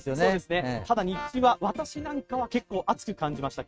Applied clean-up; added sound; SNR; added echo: neural mask model RNNoise.